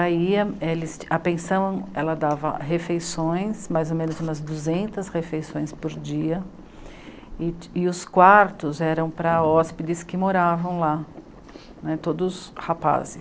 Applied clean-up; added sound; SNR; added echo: none; Boiling; 20 dB; none.